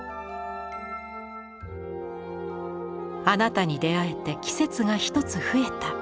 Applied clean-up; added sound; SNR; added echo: none; none; none; none.